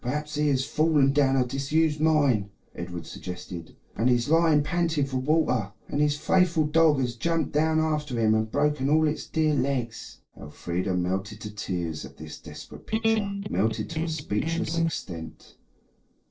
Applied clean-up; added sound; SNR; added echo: neural separator model SepFormer DNS4.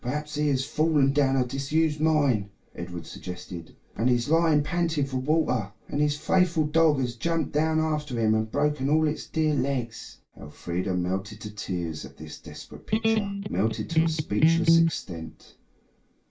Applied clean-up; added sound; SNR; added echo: none; Electric guitar; -2 dB; reverberation time 0.2 s.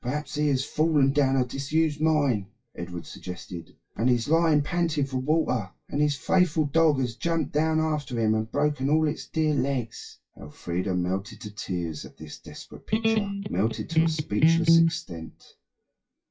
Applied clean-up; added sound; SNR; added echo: classical method WPE with log-MMSE.